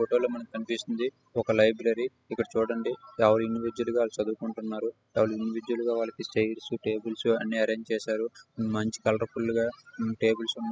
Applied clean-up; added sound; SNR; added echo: classical method spectral subtraction.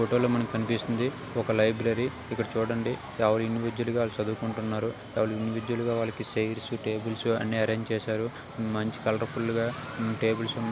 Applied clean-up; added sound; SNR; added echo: none; none; none; none.